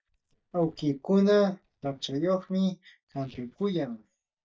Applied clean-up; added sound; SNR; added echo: neural mask model DeepFilterNet 3.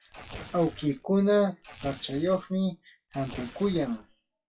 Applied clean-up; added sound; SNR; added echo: classical method WPE with log-MMSE.